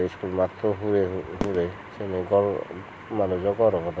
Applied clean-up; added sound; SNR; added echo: none; Fireworks; 15 dB; none.